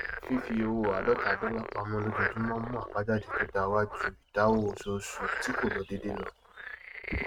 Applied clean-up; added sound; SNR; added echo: neural mask model RNNoise.